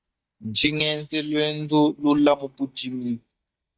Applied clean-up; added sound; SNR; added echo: neural mask model DeepFilterNet 3.